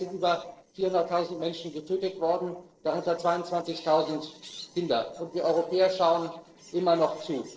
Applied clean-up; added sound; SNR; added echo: neural separator model SepFormer DNS4.